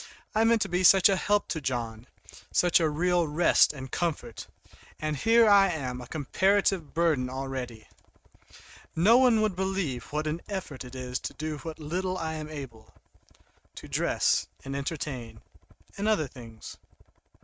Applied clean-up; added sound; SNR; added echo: neural mask model RNNoise.